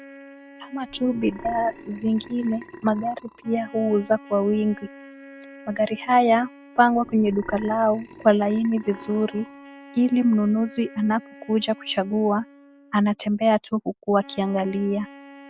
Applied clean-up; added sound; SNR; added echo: none; Burping, eructation + Wind instrument, woodwind instrument; 19 dB; none.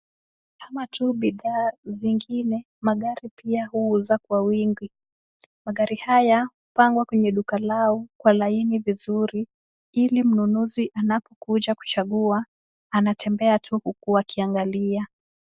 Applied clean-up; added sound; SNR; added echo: none; none; none; none.